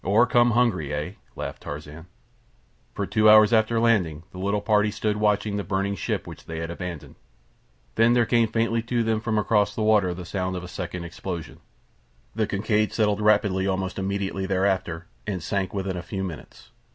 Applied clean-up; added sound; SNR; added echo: none; none; none; none.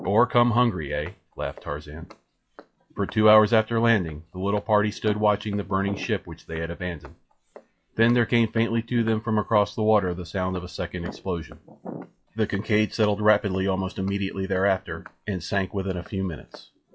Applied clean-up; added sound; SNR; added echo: classical method log-MMSE.